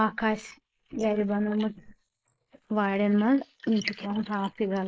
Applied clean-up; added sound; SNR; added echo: neural mask model Resemble Enhance denoiser.